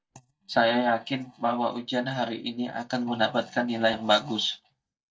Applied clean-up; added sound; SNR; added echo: neural mask model DeepFilterNet 3.